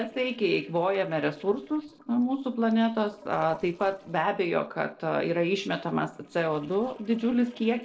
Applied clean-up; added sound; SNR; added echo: neural separator model SepFormer DNS4.